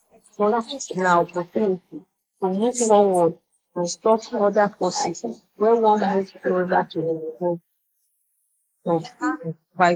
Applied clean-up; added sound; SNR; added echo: neural mask model Resemble Enhance denoiser.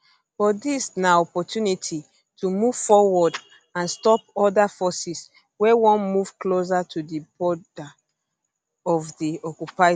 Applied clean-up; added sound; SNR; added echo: none; none; none; none.